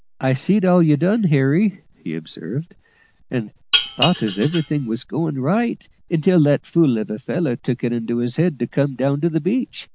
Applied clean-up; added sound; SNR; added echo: none; Dishes, pots, and pans; 4 dB; none.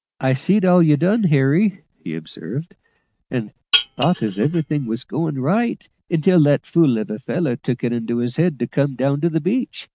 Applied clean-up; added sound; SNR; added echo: neural mask model RNNoise.